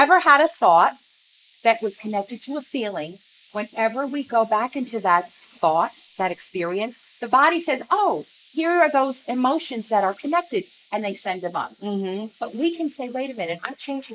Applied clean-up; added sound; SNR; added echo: neural mask model Resemble Enhance denoiser.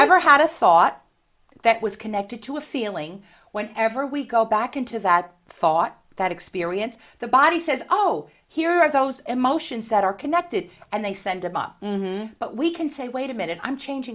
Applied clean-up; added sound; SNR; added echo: none; none; none; none.